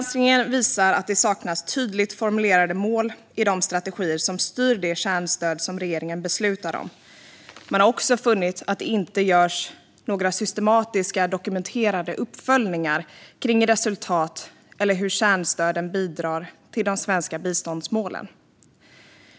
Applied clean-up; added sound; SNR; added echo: none; none; none; none.